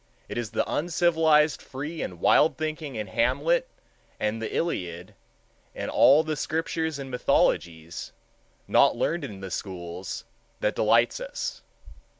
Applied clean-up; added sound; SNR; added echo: none; none; none; none.